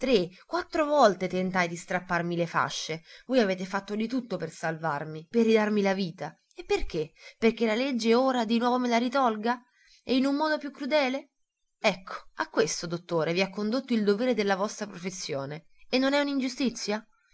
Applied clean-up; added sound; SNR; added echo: none; none; none; none.